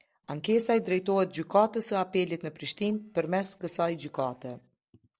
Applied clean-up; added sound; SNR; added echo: neural separator model SepFormer DNS4.